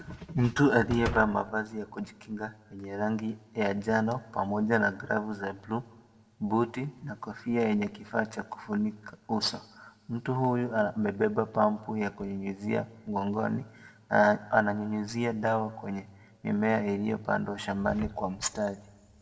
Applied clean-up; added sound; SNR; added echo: none; Slam; 10 dB; reverberation time 0.9 s.